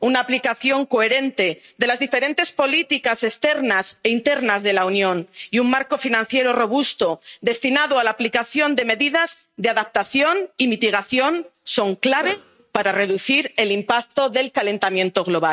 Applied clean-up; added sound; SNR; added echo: neural mask model RNNoise.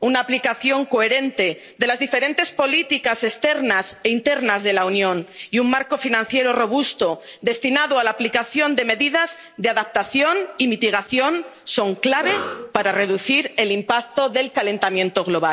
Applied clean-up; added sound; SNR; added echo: none; Cough; 13 dB; none.